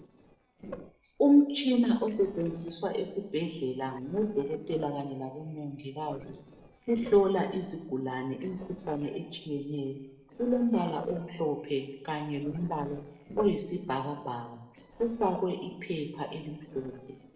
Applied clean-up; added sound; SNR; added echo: neural separator model SepFormer DNS4.